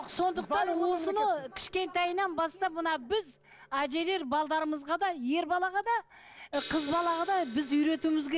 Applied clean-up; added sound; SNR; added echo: none; Gong; 15 dB; none.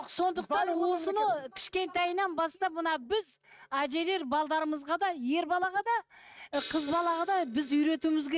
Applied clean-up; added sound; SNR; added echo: neural mask model RNNoise.